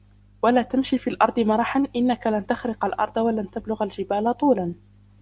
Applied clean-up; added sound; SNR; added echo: none; none; none; none.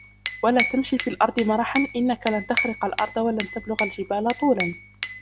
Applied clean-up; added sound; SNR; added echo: none; Glass / Bell; 4 dB; none.